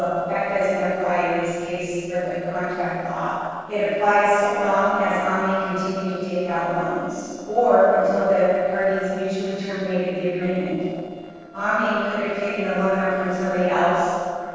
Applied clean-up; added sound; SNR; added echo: neural separator model SepFormer DNS4.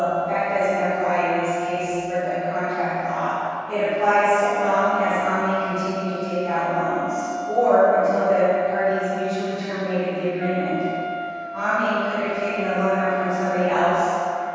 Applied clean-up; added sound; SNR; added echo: none; Wind instrument, woodwind instrument; 9 dB; reverberation time 2.2 s.